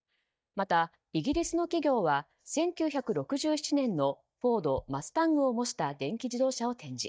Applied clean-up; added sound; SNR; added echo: neural mask model DeepFilterNet 3.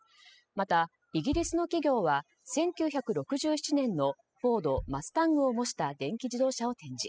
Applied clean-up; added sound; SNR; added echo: classical method spectral subtraction.